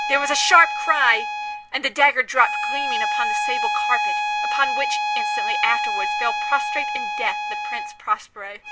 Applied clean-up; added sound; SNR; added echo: none; Bowed string instrument; 2 dB; none.